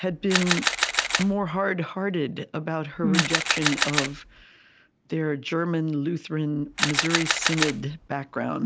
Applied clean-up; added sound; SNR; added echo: none; Camera; -1 dB; none.